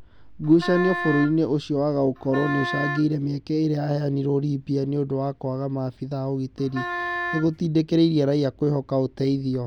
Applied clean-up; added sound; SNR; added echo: none; Wind instrument, woodwind instrument; 8 dB; none.